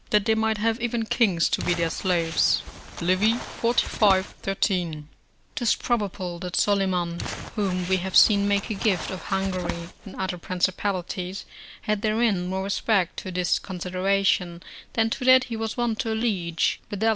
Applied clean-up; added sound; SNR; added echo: none; Crumpling, crinkling; 10 dB; none.